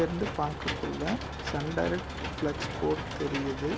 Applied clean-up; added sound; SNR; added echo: none; Engine / Mechanisms; 5 dB; none.